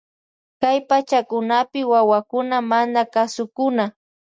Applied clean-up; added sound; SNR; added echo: none; none; none; none.